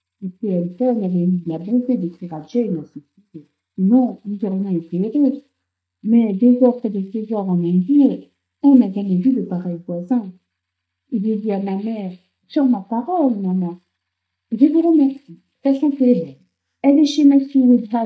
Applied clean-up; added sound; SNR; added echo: neural mask model DeepFilterNet 3.